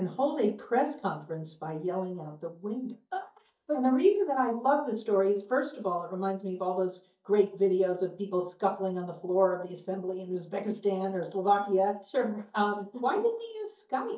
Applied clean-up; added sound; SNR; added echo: neural mask model DeepFilterNet 3.